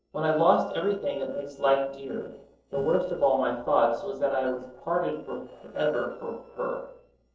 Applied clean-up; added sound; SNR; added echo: neural separator model SepFormer DNS4.